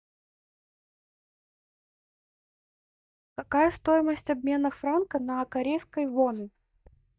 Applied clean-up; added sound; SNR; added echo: neural mask model DeepFilterNet 3.